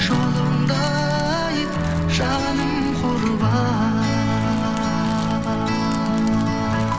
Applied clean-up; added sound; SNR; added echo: none; Fire; 15 dB; none.